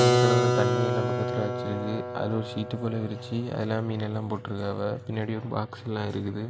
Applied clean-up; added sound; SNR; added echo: none; Keyboard (musical); -1 dB; none.